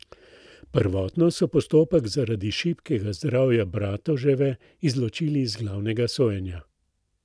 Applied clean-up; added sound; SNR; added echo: none; none; none; none.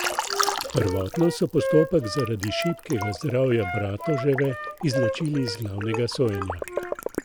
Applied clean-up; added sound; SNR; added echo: none; Wind instrument, woodwind instrument + Liquid; 5 dB; none.